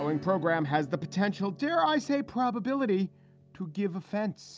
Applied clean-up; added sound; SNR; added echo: none; Acoustic guitar / Strum; 18 dB; none.